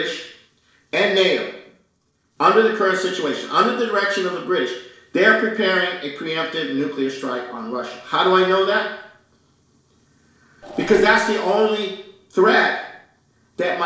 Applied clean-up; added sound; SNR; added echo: neural separator model SepFormer DNS4.